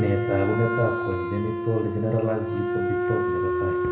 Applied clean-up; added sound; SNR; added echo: none; Wind instrument, woodwind instrument; 0 dB; reverberation time 0.8 s.